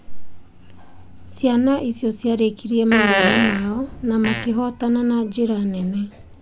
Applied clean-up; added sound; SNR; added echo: none; Fart; 1 dB; none.